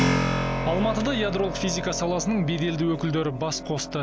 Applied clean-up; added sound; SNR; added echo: none; Keyboard (musical); 3 dB; none.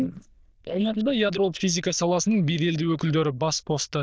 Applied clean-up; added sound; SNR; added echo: neural diffusion model UNIVERSE++.